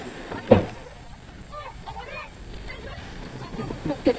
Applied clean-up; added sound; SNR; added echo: neural mask model DeepFilterNet 3.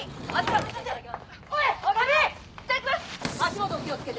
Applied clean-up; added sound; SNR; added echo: none; Sliding door / Wood; 11 dB; none.